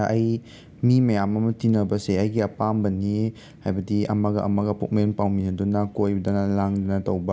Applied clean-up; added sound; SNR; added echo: none; none; none; none.